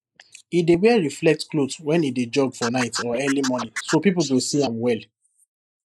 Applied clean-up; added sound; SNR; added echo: neural mask model Resemble Enhance denoiser.